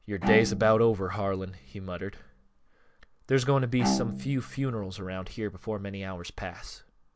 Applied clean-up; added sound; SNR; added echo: none; Bowed string instrument; 7 dB; none.